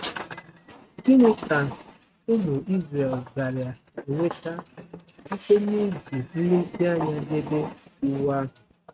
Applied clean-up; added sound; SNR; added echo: neural mask model RNNoise.